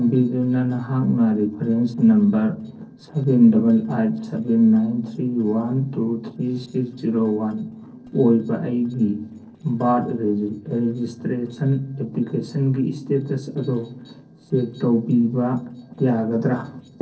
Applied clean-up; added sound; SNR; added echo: neural separator model SepFormer DNS4.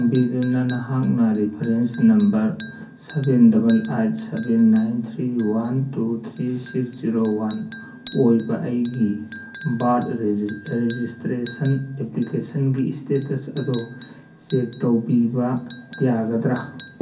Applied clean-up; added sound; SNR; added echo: none; Chink, clink; 10 dB; reverberation time 0.3 s.